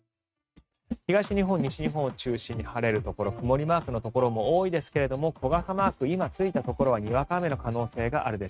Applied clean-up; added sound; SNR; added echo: neural mask model RNNoise.